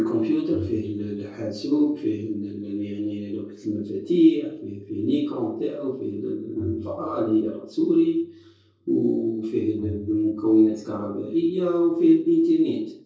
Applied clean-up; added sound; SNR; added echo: neural separator model SepFormer DNS4.